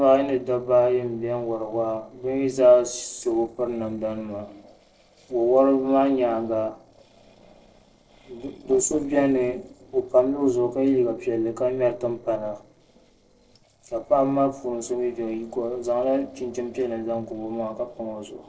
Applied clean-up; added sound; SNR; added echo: neural separator model SepFormer DNS4.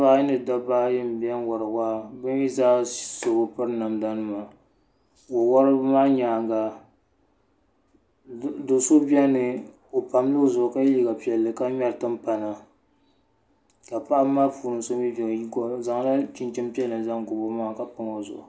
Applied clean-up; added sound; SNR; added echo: none; none; none; none.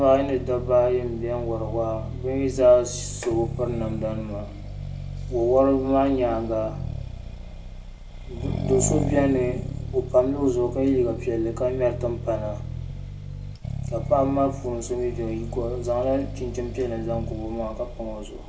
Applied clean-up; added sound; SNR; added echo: none; Accelerating, revving, vroom; 7 dB; reverberation time 0.8 s.